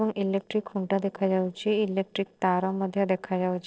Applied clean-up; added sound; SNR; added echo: neural separator model SepFormer DNS4.